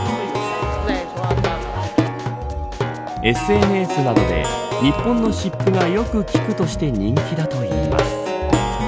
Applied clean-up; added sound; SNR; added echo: none; Plucked string instrument; 1 dB; none.